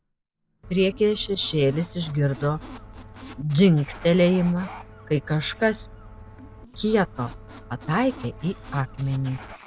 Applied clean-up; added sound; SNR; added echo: none; Gull, seagull + Squeak; 17 dB; none.